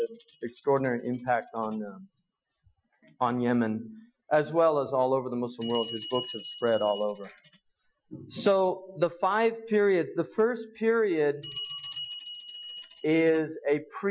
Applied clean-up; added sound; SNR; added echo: classical method Wiener filter.